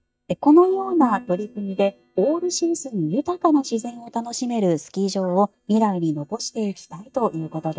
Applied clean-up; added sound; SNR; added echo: neural mask model DeepFilterNet 3.